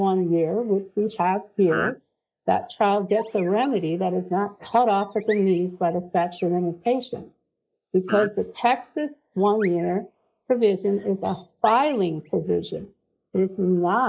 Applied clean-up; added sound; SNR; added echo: neural mask model Resemble Enhance denoiser.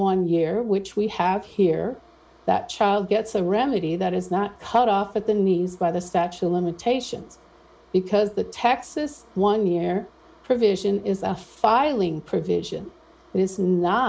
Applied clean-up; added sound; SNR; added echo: none; none; none; none.